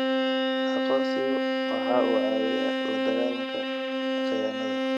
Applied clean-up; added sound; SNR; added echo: neural mask model RNNoise.